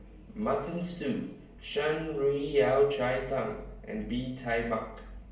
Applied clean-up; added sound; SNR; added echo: none; none; none; reverberation time 0.8 s.